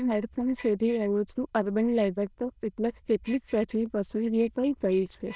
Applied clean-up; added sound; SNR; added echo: neural diffusion model UNIVERSE++.